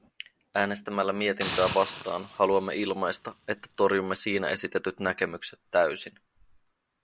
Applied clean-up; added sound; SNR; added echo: none; Hiss; 7 dB; none.